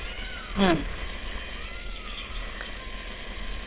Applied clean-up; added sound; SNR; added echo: neural separator model SepFormer WHAMR!.